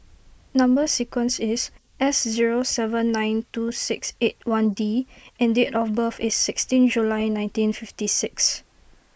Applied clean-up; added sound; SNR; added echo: neural mask model Resemble Enhance denoiser.